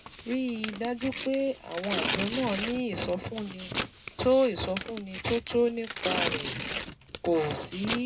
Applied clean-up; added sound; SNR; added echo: none; Tearing; 4 dB; reverberation time 0.2 s.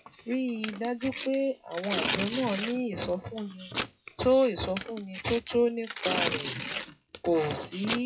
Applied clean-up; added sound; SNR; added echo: classical method WPE with log-MMSE.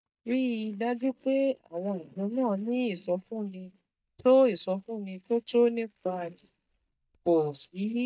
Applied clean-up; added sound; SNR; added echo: neural mask model DeepFilterNet 3.